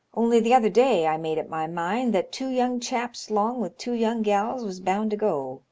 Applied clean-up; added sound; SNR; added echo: none; none; none; none.